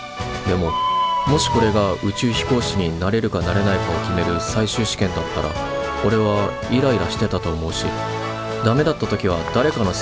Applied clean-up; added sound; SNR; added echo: none; Bird; 11 dB; none.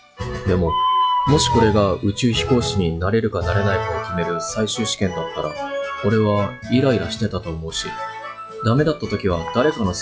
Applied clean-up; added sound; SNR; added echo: classical method log-MMSE.